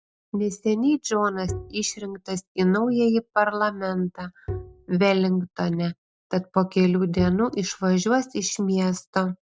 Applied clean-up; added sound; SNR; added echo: none; Bowed string instrument; 11 dB; none.